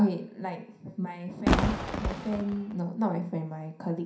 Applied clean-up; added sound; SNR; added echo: none; Fireworks; -3 dB; reverberation time 0.5 s.